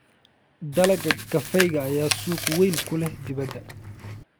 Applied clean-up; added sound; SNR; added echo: none; Chewing, mastication; 5 dB; none.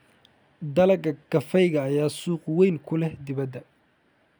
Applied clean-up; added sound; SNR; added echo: none; none; none; none.